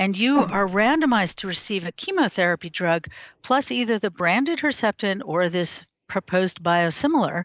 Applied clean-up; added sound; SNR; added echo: neural mask model Resemble Enhance denoiser.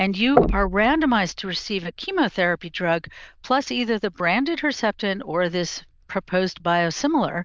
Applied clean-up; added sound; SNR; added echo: neural diffusion model UNIVERSE++.